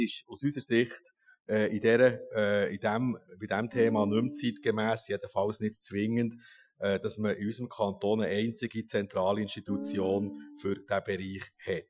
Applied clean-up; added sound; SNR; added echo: classical method Wiener filter.